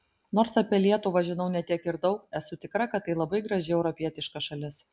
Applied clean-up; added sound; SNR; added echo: none; none; none; none.